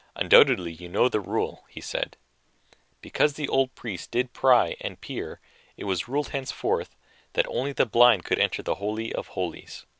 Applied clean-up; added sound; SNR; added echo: none; none; none; none.